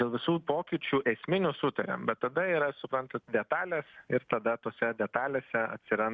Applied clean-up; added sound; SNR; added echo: none; none; none; none.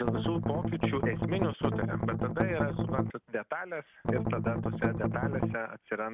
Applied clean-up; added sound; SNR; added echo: none; Strum; -5 dB; none.